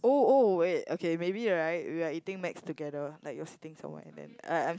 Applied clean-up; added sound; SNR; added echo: none; none; none; none.